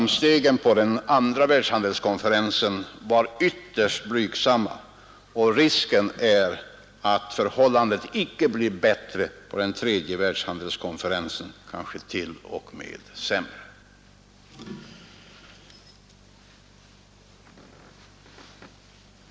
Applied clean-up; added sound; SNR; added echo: none; none; none; none.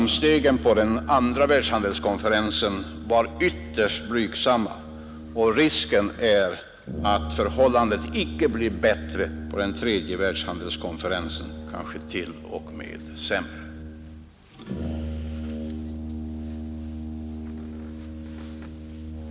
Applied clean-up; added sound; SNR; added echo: none; Brass instrument; 9 dB; none.